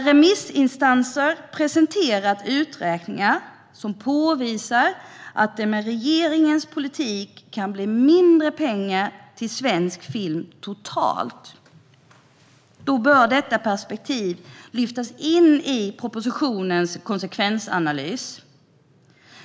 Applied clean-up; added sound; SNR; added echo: none; none; none; none.